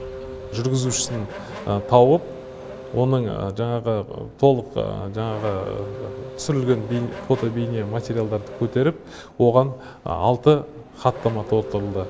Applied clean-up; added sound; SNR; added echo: none; Race car, auto racing / Accelerating, revving, vroom; 15 dB; none.